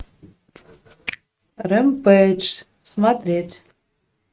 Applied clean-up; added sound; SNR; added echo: neural mask model RNNoise.